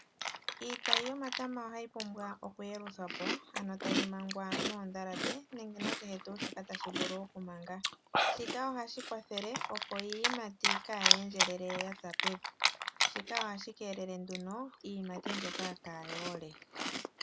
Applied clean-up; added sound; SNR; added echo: none; Chewing, mastication; -5 dB; none.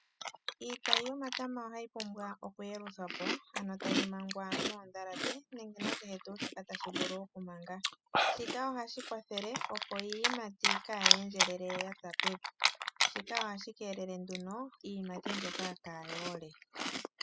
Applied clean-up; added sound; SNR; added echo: classical method spectral subtraction.